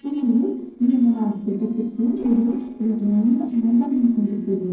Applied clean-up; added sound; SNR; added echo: neural separator model SepFormer DNS4.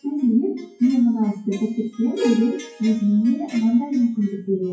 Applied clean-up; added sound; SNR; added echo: classical method WPE with log-MMSE.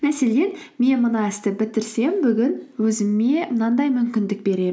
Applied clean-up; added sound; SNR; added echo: none; none; none; none.